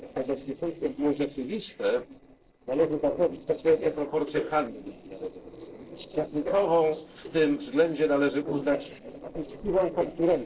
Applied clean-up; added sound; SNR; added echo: neural separator model SepFormer DNS4.